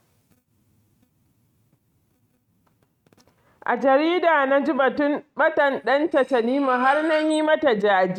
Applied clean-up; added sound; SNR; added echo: neural mask model RNNoise.